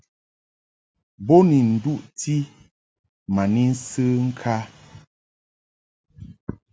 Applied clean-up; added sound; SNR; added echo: none; none; none; none.